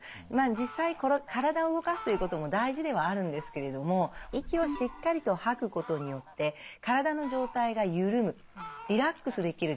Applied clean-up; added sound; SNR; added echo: none; Fowl; 16 dB; none.